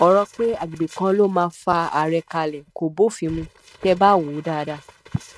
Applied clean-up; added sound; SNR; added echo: neural mask model RNNoise.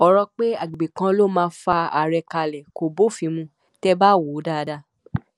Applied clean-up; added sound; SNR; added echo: none; none; none; none.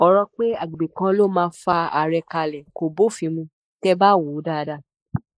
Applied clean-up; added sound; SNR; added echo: neural mask model Resemble Enhance denoiser.